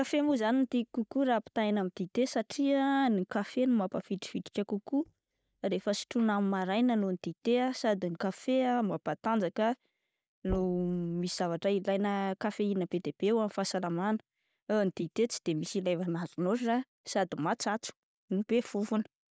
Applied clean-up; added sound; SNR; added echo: neural mask model DeepFilterNet 3.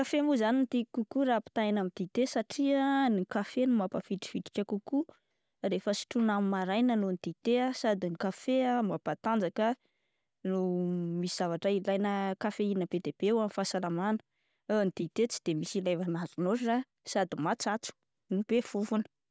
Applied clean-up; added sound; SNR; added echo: none; none; none; none.